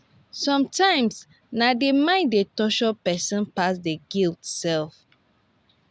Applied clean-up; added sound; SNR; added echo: none; none; none; none.